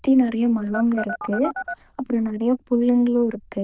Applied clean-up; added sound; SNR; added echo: neural diffusion model UNIVERSE++.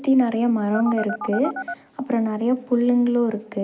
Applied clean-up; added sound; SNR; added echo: none; Telephone; 9 dB; none.